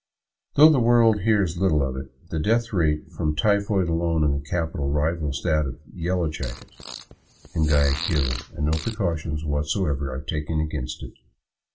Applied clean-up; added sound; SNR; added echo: none; Fart; 14 dB; reverberation time 0.2 s.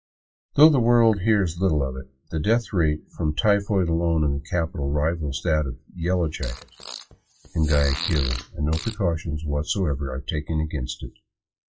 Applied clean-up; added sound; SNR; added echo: classical method WPE with log-MMSE.